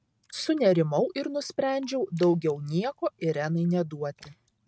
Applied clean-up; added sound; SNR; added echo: neural mask model RNNoise.